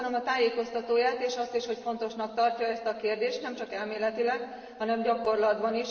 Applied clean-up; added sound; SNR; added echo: none; none; none; reverberation time 1.9 s.